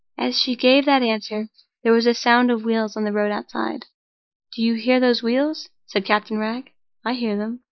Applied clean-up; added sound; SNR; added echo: neural mask model Resemble Enhance denoiser.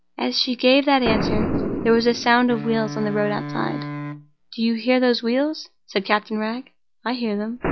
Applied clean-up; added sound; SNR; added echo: none; Boom + Wind instrument, woodwind instrument; 8 dB; none.